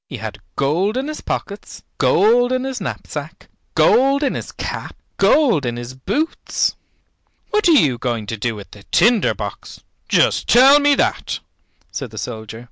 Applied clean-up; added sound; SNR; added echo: none; none; none; none.